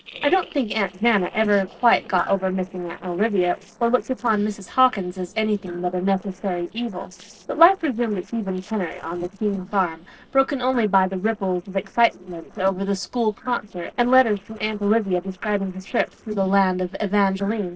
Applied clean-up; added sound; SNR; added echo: neural separator model SepFormer DNS4.